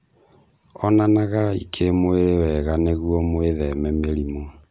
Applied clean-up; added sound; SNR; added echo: none; none; none; none.